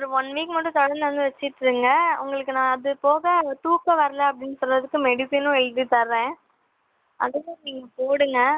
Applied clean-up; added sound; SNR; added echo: none; none; none; none.